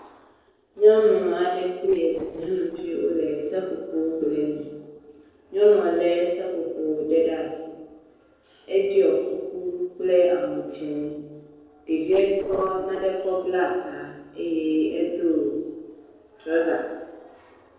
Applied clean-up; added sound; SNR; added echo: neural separator model SepFormer DNS4.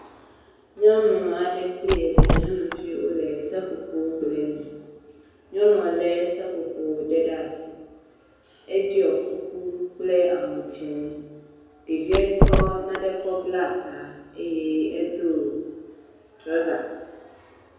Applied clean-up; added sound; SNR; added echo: none; Door; -5 dB; reverberation time 1.2 s.